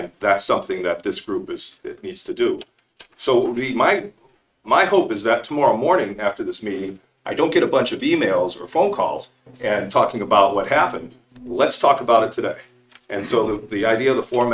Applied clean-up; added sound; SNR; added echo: neural mask model RNNoise.